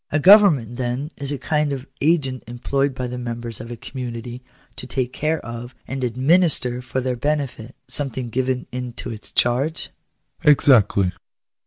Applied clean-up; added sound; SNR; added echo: none; none; none; none.